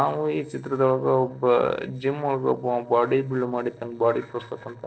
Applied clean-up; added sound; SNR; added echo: neural separator model SepFormer DNS4.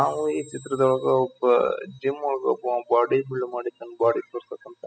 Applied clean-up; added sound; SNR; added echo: classical method spectral subtraction.